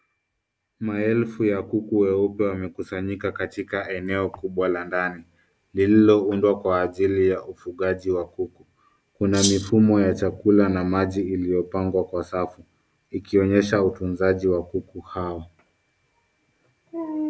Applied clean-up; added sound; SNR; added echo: none; Rattle (instrument); 3 dB; none.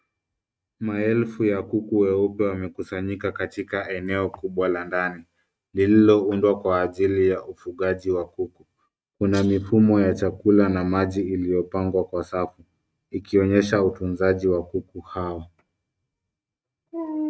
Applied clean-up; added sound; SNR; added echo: neural mask model RNNoise.